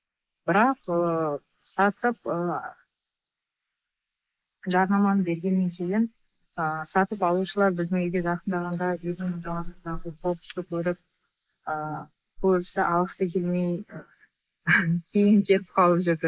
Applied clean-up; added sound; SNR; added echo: neural mask model Resemble Enhance denoiser.